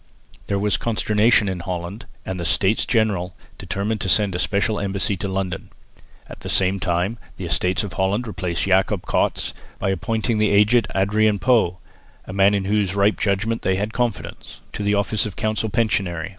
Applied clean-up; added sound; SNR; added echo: none; none; none; none.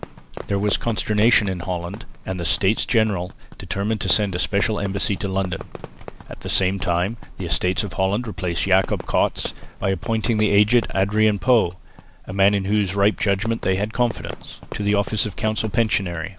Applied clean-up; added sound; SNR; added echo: none; Fireworks; 17 dB; none.